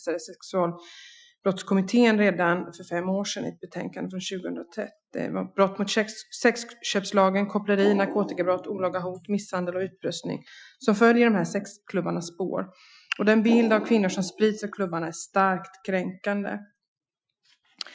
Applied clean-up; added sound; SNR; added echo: classical method Wiener filter.